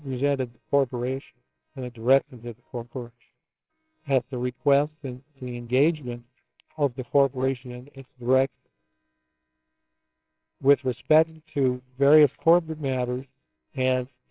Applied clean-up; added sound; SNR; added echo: neural separator model SepFormer WHAMR!.